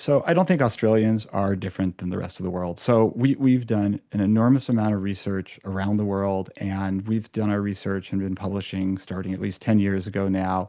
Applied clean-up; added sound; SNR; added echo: none; none; none; none.